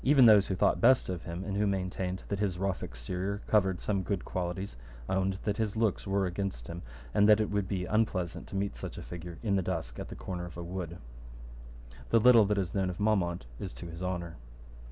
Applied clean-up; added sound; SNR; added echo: none; none; none; none.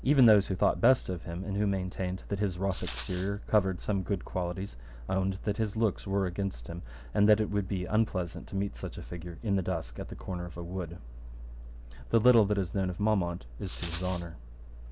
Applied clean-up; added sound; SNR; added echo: none; Rattle; 16 dB; none.